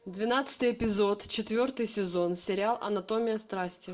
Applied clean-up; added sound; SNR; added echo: none; none; none; reverberation time 0.4 s.